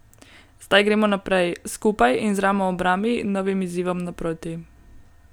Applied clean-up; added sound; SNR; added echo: none; none; none; none.